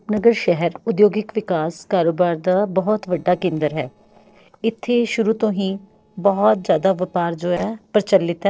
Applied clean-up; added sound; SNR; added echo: neural separator model SepFormer DNS4.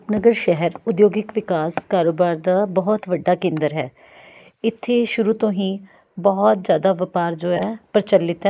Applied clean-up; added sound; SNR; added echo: neural mask model Resemble Enhance denoiser.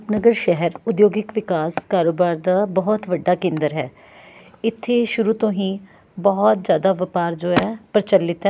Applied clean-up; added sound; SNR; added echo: none; none; none; none.